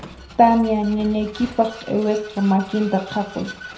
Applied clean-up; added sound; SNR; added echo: none; Vehicle; 18 dB; reverberation time 0.5 s.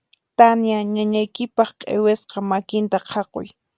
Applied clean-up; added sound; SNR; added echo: none; none; none; none.